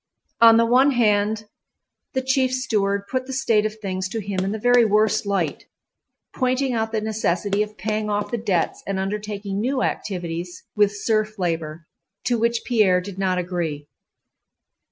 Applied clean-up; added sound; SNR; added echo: none; Run; 12 dB; none.